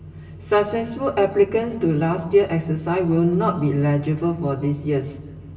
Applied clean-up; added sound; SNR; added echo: none; none; none; reverberation time 1.4 s.